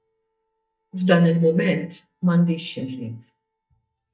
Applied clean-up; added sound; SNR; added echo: neural mask model DeepFilterNet 3.